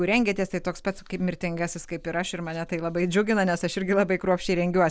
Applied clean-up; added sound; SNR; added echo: none; none; none; none.